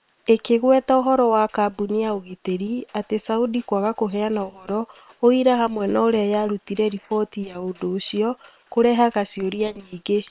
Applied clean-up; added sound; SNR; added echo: neural separator model SepFormer WHAM!.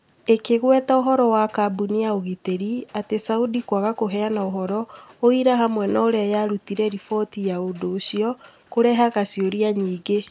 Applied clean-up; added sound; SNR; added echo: none; none; none; none.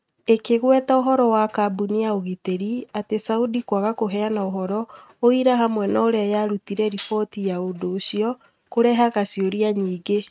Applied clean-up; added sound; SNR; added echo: neural mask model RNNoise.